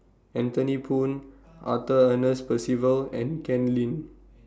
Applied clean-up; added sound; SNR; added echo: none; none; none; none.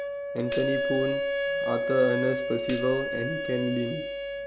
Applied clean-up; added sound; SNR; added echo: none; Tambourine + Wind instrument, woodwind instrument; -2 dB; none.